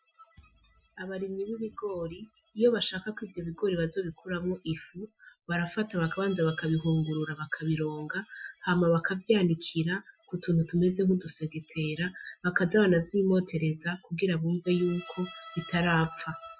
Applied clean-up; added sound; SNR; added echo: classical method Wiener filter.